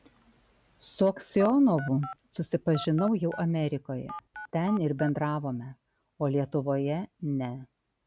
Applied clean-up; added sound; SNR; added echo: none; Telephone; 14 dB; none.